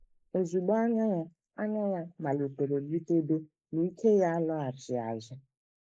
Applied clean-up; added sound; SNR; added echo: neural mask model Resemble Enhance denoiser.